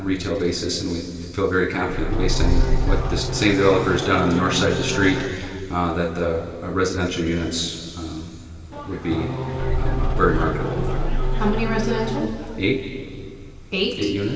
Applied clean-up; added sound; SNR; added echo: none; Race car, auto racing / Engine starting; 6 dB; reverberation time 2.5 s.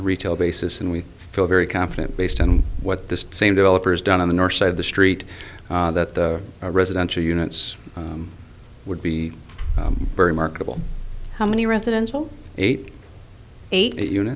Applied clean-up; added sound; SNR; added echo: none; none; none; none.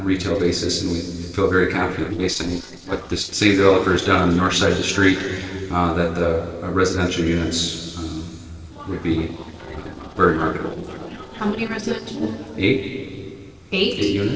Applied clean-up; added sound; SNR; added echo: neural separator model SepFormer DNS4.